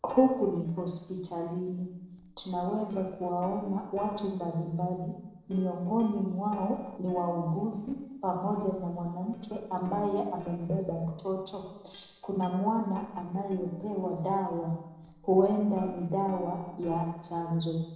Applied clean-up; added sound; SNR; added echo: neural separator model SepFormer DNS4.